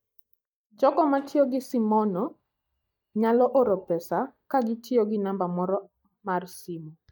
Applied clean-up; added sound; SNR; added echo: neural mask model DeepFilterNet 3.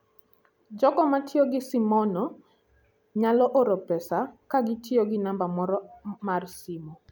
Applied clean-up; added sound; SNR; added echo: none; none; none; none.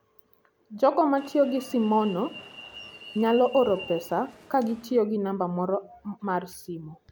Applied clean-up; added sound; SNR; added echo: none; Alarm; 18 dB; none.